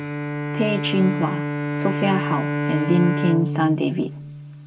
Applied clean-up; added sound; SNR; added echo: none; Bowed string instrument; 2 dB; reverberation time 0.2 s.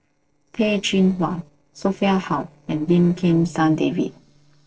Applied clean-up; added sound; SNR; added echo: neural separator model SepFormer DNS4.